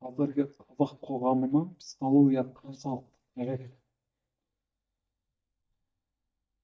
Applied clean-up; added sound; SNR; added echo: neural mask model DeepFilterNet 3.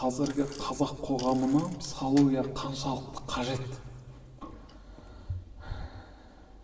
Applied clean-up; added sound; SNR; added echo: none; Bicycle; 15 dB; reverberation time 2.4 s.